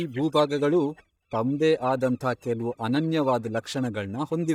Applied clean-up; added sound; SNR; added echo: neural mask model DeepFilterNet 3.